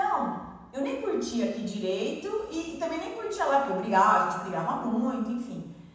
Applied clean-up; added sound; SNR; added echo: none; none; none; reverberation time 1.1 s.